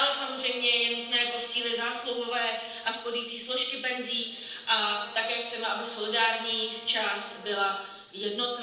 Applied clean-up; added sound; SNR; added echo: neural separator model SepFormer DNS4.